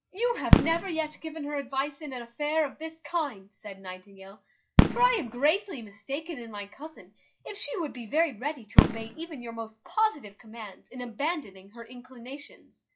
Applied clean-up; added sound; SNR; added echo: classical method log-MMSE.